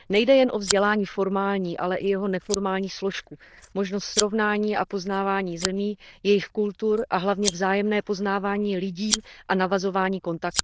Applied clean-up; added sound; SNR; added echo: neural diffusion model UNIVERSE++.